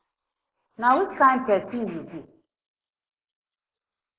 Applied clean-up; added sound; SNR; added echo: neural mask model Resemble Enhance denoiser.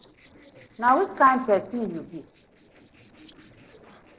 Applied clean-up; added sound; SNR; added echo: neural separator model SepFormer DNS4.